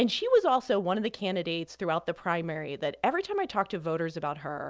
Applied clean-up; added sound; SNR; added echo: none; none; none; none.